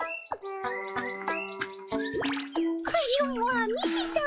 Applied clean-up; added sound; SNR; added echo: classical method log-MMSE.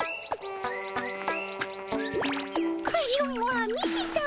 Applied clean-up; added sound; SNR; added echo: none; Wind instrument, woodwind instrument; 10 dB; none.